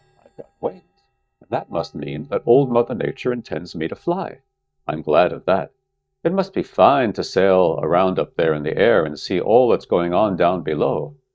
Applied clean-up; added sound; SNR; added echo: neural mask model DeepFilterNet 3.